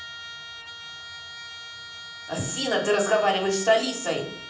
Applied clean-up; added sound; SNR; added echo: none; Trumpet; 12 dB; reverberation time 0.6 s.